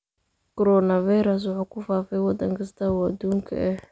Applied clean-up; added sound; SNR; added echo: none; none; none; none.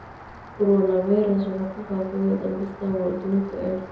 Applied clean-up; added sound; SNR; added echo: none; Rain; 18 dB; reverberation time 0.7 s.